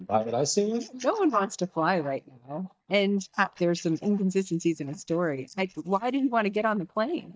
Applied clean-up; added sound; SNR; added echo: neural mask model DeepFilterNet 3.